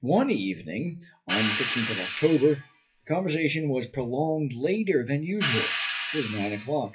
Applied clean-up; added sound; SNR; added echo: classical method WPE with log-MMSE.